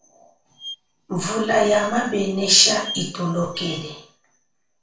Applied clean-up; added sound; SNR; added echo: none; Squeak; 17 dB; reverberation time 0.4 s.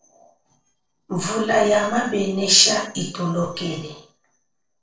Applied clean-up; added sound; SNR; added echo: neural separator model SepFormer DNS4.